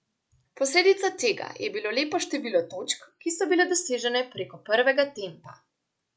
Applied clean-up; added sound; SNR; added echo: none; none; none; none.